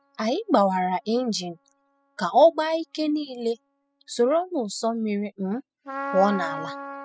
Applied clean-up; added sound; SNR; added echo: classical method spectral subtraction.